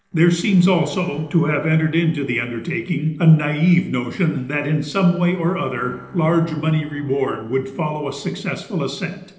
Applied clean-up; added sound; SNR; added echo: neural separator model SepFormer DNS4.